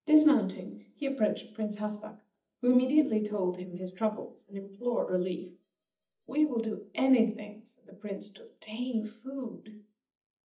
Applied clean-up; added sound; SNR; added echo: neural mask model DeepFilterNet 3.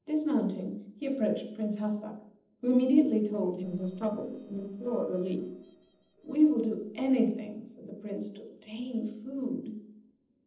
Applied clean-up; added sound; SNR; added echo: neural separator model SepFormer DNS4.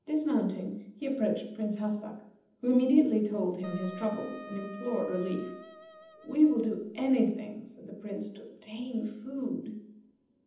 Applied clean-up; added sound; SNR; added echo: none; Wind instrument, woodwind instrument; 16 dB; reverberation time 0.8 s.